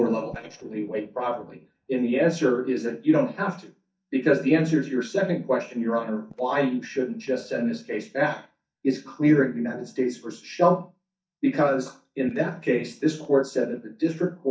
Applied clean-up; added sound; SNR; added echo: neural mask model DeepFilterNet 3.